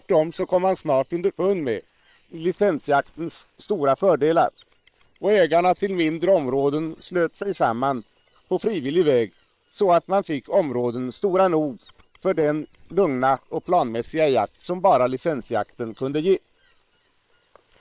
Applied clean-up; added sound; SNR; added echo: neural separator model SepFormer WHAM!.